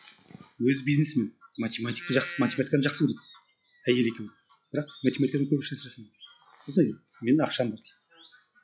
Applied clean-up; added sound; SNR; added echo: classical method log-MMSE.